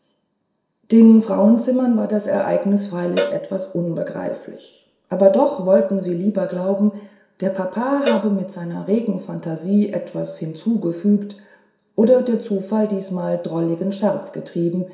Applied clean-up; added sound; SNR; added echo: none; Cowbell; 11 dB; reverberation time 0.7 s.